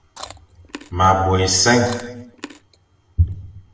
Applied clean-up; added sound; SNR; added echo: none; Chewing, mastication; 20 dB; reverberation time 1.0 s.